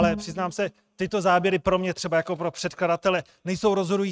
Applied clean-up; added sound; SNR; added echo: neural mask model RNNoise.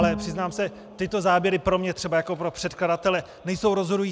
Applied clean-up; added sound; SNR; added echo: none; Bowed string instrument; 12 dB; none.